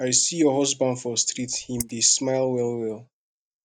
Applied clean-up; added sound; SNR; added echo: neural mask model DeepFilterNet 3.